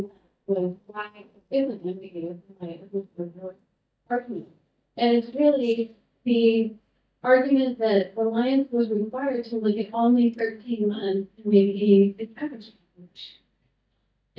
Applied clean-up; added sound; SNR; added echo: neural mask model DeepFilterNet 3.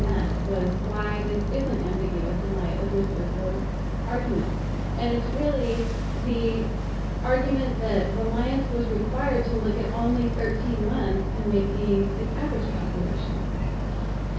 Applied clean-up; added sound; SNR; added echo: none; Boat, Water vehicle; -1 dB; reverberation time 0.6 s.